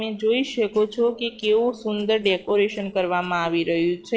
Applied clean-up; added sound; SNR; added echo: neural separator model SepFormer DNS4.